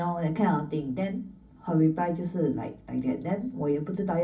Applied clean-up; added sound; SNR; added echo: none; none; none; reverberation time 0.4 s.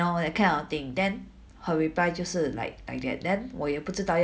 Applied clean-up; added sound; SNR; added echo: none; none; none; none.